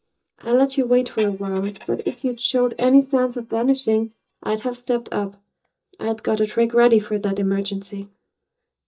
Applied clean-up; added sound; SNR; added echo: neural mask model DeepFilterNet 3.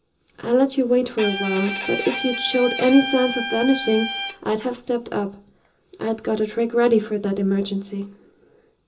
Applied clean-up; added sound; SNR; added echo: none; Bowed string instrument; 6 dB; reverberation time 0.2 s.